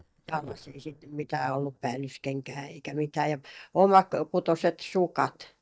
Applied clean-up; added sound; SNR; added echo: neural mask model DeepFilterNet 3.